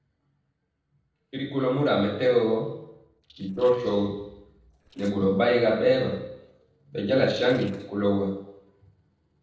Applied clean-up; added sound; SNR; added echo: neural separator model SepFormer DNS4.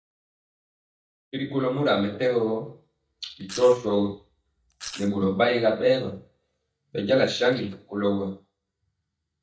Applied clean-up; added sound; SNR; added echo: neural mask model DeepFilterNet 3.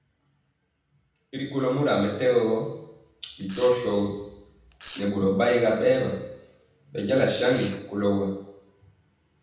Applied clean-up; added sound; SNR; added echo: none; Domestic sounds, home sounds; 16 dB; reverberation time 0.8 s.